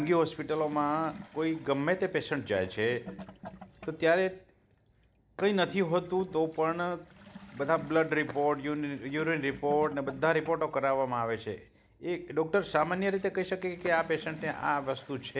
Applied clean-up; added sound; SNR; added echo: none; Fireworks + Toilet flush / Gurgling; 20 dB; none.